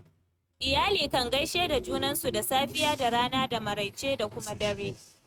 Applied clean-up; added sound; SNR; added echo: neural mask model RNNoise.